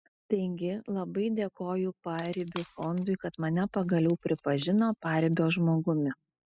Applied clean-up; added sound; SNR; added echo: classical method spectral subtraction.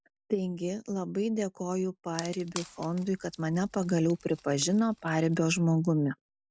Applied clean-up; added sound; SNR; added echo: none; Wood; 19 dB; none.